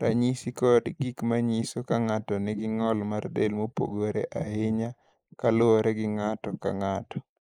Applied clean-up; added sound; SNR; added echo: neural mask model Resemble Enhance denoiser.